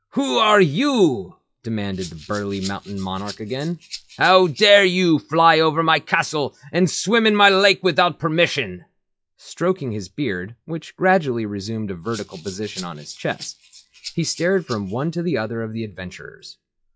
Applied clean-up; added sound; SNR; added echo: classical method log-MMSE.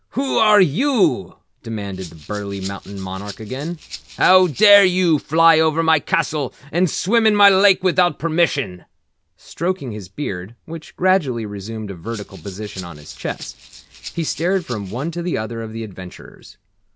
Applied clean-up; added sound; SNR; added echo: none; Rattle (instrument); 19 dB; none.